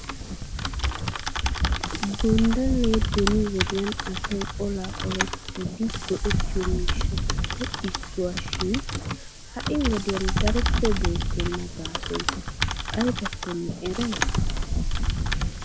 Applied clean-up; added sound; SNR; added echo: none; Typing + Wind; -3 dB; none.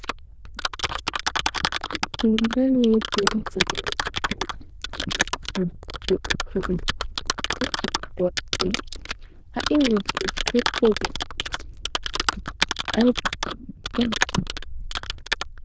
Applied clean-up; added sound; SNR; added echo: neural diffusion model UNIVERSE++.